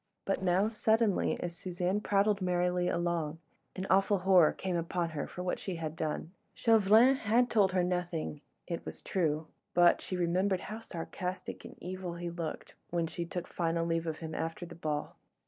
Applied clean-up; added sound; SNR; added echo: neural separator model SepFormer DNS4.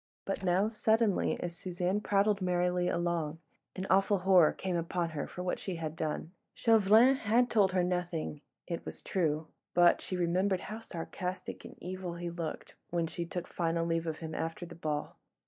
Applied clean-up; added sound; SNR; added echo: neural mask model DeepFilterNet 3.